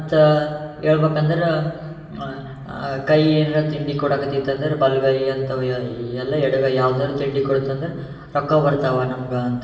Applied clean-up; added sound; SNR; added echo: none; none; none; reverberation time 1.4 s.